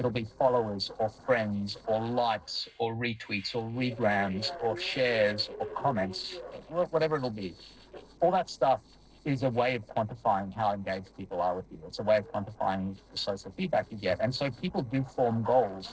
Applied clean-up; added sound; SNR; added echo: neural separator model SepFormer DNS4.